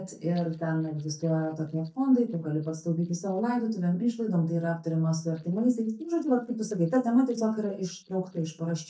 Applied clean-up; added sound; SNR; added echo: neural mask model DeepFilterNet 3.